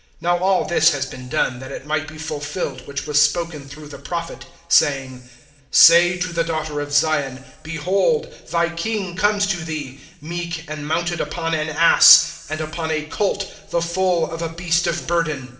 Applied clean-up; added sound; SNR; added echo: none; none; none; reverberation time 1.8 s.